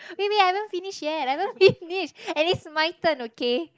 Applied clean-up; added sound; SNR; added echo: neural mask model Resemble Enhance denoiser.